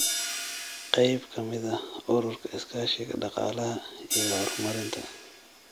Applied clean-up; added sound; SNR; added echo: none; Hi-hat; 5 dB; none.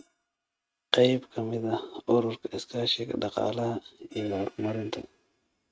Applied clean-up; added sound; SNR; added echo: neural mask model RNNoise.